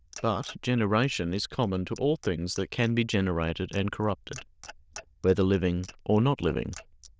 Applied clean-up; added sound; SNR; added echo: neural diffusion model UNIVERSE++.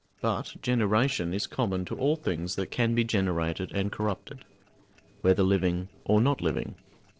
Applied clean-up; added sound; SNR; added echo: neural separator model SepFormer DNS4.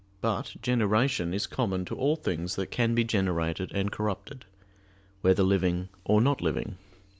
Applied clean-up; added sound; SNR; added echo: none; none; none; none.